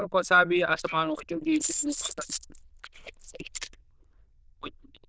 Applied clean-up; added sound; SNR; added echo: neural diffusion model UNIVERSE++.